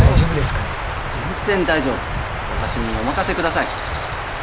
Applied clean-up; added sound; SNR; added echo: none; Stream / Chirp, tweet / Wind; -3 dB; none.